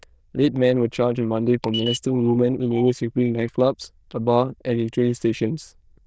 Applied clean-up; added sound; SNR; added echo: neural diffusion model UNIVERSE++.